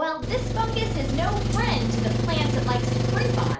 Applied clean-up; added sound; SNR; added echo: none; Engine; -5 dB; reverberation time 0.4 s.